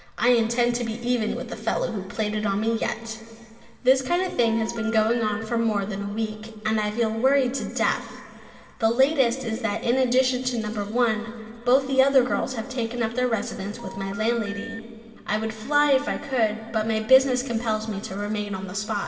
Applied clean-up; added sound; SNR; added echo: none; Telephone; 15 dB; reverberation time 2.3 s.